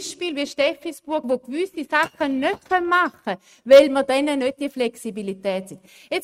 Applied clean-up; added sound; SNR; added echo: neural mask model RNNoise.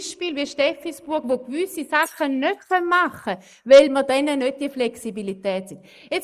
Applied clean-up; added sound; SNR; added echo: neural mask model Resemble Enhance denoiser.